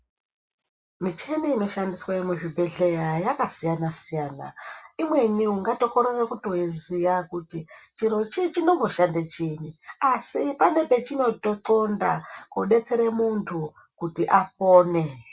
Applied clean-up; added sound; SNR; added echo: none; none; none; none.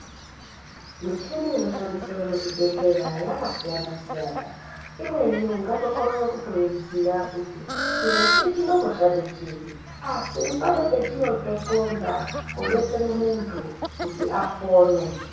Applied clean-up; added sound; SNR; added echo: none; Fowl; 7 dB; reverberation time 0.7 s.